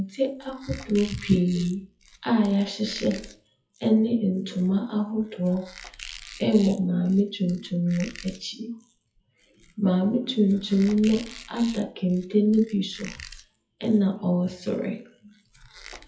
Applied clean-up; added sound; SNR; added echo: classical method WPE with log-MMSE.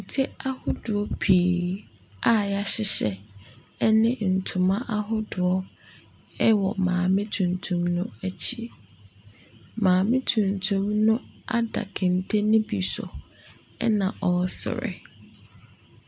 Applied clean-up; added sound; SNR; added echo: none; none; none; none.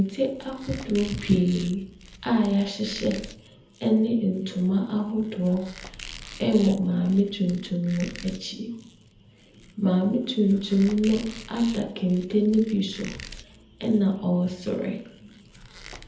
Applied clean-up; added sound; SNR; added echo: none; Squeak; 19 dB; reverberation time 0.7 s.